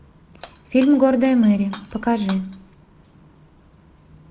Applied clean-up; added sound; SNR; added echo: none; Shatter; 18 dB; none.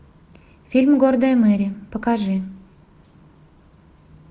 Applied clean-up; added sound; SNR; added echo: none; none; none; none.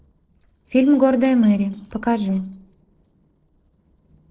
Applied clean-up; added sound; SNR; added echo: neural separator model SepFormer DNS4.